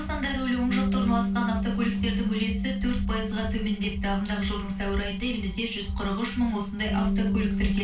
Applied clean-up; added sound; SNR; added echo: none; Bass guitar; 2 dB; reverberation time 0.2 s.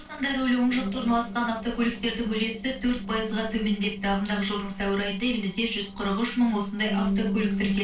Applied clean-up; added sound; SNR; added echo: neural separator model SepFormer DNS4.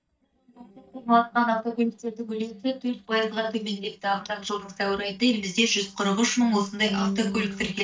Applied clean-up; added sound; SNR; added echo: neural mask model DeepFilterNet 3.